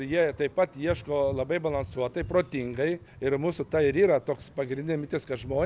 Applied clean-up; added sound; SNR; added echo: none; Dog; 16 dB; none.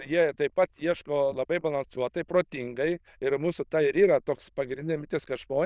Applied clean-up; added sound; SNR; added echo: neural diffusion model UNIVERSE++.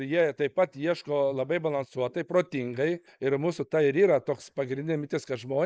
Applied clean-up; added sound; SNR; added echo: neural mask model Resemble Enhance denoiser.